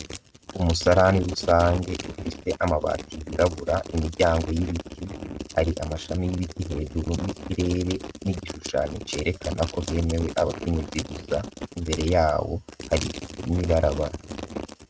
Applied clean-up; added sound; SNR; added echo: neural mask model RNNoise.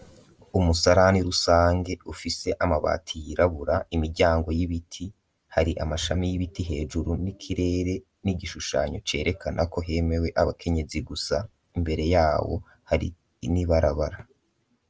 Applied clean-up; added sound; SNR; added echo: none; none; none; none.